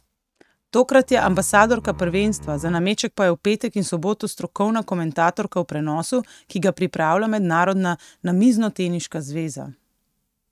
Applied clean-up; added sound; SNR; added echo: neural mask model RNNoise.